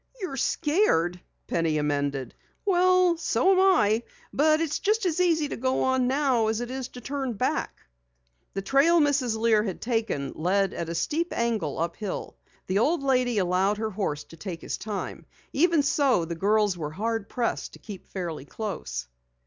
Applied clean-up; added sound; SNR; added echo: none; none; none; none.